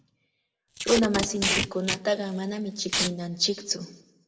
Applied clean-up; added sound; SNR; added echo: none; Packing tape, duct tape; 2 dB; reverberation time 0.7 s.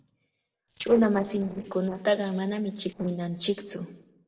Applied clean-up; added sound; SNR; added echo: neural separator model SepFormer DNS4.